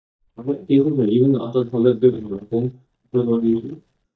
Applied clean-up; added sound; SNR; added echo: neural mask model DeepFilterNet 3.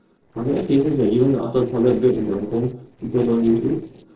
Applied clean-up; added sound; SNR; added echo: neural separator model SepFormer DNS4.